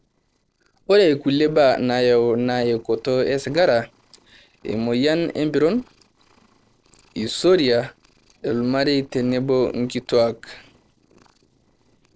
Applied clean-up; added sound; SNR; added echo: neural separator model SepFormer DNS4.